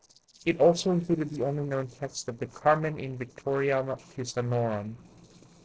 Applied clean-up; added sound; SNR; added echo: neural separator model SepFormer DNS4.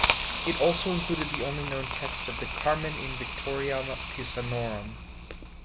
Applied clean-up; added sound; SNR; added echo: none; Hiss; -1 dB; none.